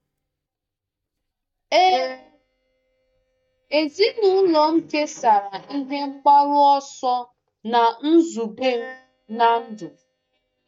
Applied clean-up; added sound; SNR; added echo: neural mask model DeepFilterNet 3.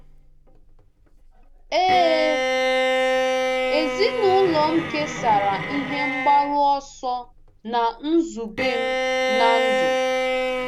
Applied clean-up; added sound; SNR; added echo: none; Bowed string instrument; 1 dB; none.